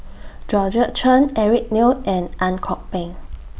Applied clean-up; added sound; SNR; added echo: none; none; none; none.